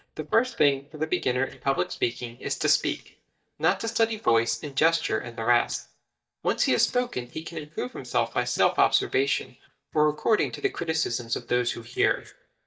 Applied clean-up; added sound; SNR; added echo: neural mask model DeepFilterNet 3.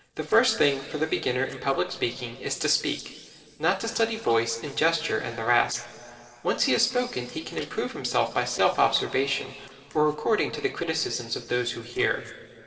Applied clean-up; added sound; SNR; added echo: neural separator model SepFormer DNS4.